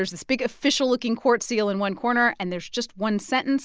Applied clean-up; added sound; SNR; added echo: none; none; none; none.